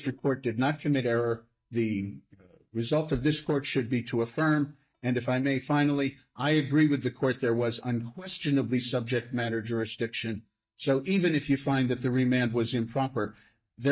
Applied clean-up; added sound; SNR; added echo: neural mask model DeepFilterNet 3.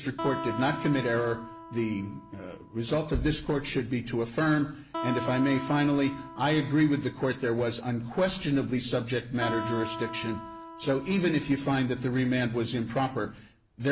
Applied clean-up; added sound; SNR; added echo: none; Acoustic guitar; 12 dB; none.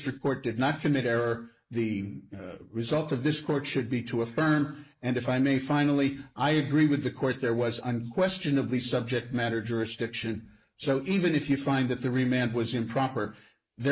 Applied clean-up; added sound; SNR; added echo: neural mask model Resemble Enhance denoiser.